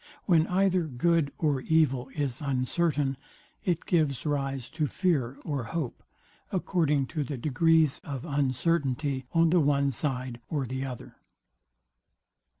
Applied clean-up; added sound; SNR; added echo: none; none; none; none.